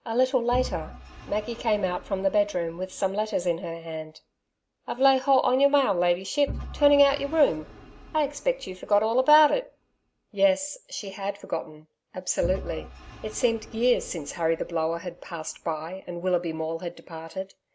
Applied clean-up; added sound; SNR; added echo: none; Engine / Vehicle; 18 dB; none.